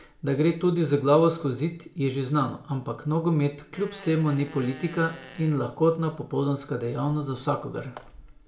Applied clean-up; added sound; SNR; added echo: none; Fart; 20 dB; reverberation time 0.4 s.